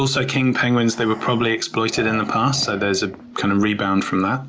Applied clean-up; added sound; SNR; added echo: none; Breathing; 20 dB; none.